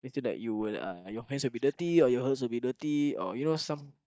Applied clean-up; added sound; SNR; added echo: neural mask model DeepFilterNet 3.